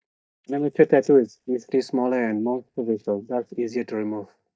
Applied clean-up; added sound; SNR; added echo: neural mask model DeepFilterNet 3.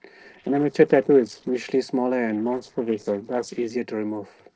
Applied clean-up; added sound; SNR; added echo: neural separator model SepFormer DNS4.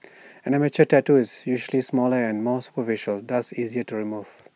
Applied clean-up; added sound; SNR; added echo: none; none; none; none.